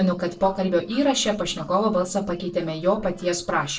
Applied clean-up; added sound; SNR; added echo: neural separator model SepFormer DNS4.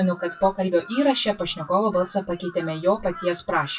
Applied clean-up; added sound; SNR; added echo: classical method WPE with log-MMSE.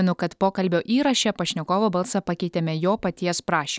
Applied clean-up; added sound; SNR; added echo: none; none; none; none.